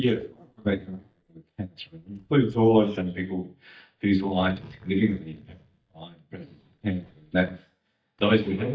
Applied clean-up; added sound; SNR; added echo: neural mask model DeepFilterNet 3.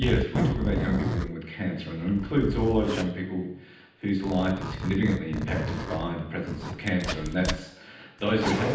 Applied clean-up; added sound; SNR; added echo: none; Zipper (clothing); 4 dB; reverberation time 0.9 s.